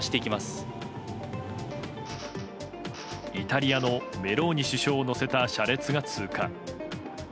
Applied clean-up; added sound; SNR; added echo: none; Drill; 20 dB; none.